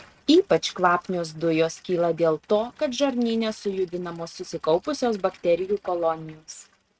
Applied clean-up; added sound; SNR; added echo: neural mask model RNNoise.